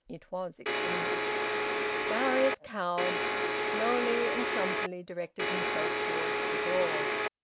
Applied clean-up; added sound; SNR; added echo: none; Domestic sounds, home sounds; -4 dB; none.